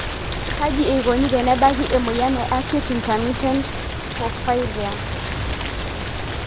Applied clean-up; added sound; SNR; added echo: none; Rain; 3 dB; none.